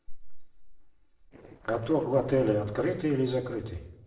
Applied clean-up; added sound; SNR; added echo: neural separator model SepFormer DNS4.